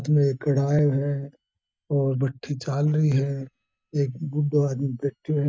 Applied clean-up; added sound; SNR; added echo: neural mask model DeepFilterNet 3.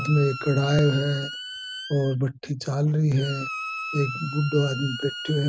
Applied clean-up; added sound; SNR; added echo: none; Squeak; 10 dB; none.